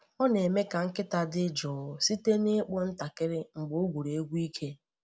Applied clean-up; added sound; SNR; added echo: none; none; none; none.